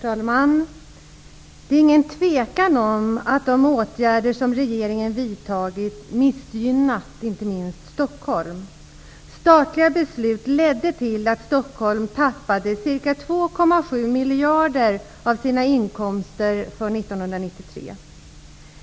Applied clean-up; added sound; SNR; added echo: none; none; none; none.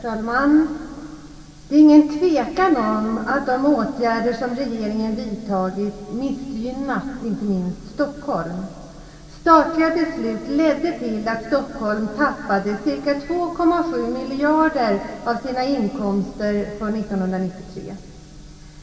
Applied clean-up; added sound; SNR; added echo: none; none; none; reverberation time 2.4 s.